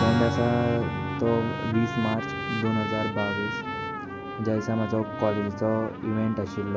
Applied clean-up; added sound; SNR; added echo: none; Trumpet + Strum; 5 dB; none.